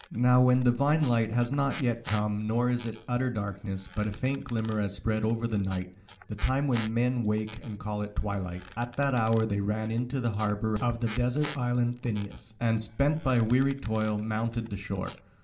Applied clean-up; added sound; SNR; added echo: none; Squeak; 20 dB; reverberation time 0.4 s.